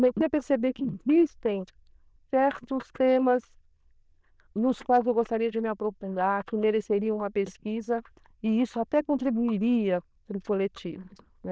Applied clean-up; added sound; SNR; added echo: neural diffusion model UNIVERSE++.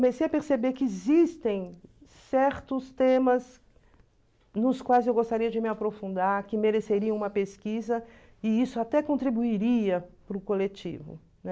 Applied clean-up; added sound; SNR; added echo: none; none; none; none.